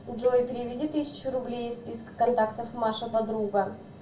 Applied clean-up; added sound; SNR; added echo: none; Cowbell; 8 dB; reverberation time 0.3 s.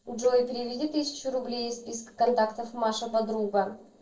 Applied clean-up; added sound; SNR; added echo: neural separator model SepFormer DNS4.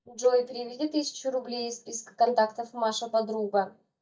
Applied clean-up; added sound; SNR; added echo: neural mask model DeepFilterNet 3.